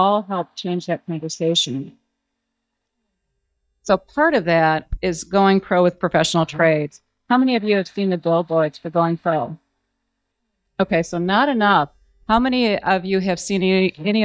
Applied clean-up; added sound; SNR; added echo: neural mask model DeepFilterNet 3.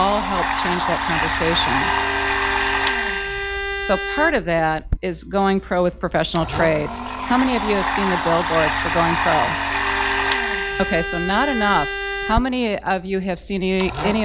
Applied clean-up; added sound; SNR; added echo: none; Domestic sounds, home sounds + Bowed string instrument; 1 dB; none.